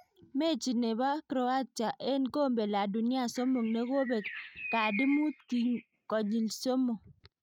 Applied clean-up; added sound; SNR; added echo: neural mask model RNNoise.